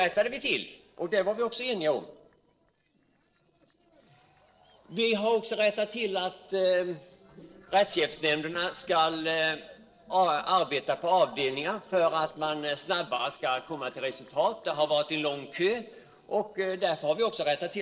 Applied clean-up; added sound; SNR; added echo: neural separator model SepFormer DNS4.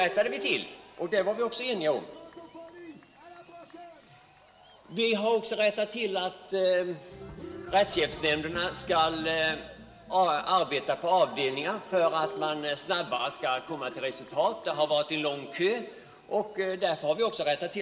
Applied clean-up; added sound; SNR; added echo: none; Cheering; 17 dB; reverberation time 2.9 s.